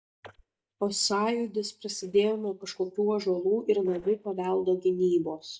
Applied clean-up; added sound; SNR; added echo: neural mask model DeepFilterNet 3.